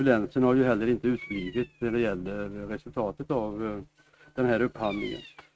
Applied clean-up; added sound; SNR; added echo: neural mask model RNNoise.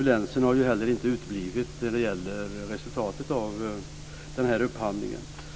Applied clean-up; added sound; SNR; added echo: none; none; none; none.